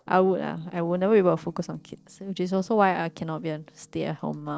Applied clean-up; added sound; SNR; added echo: neural separator model SepFormer DNS4.